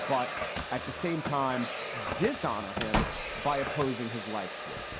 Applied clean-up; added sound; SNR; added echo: none; Slam / Wood + Domestic sounds, home sounds; 2 dB; none.